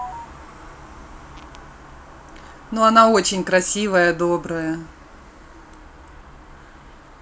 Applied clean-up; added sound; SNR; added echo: none; none; none; none.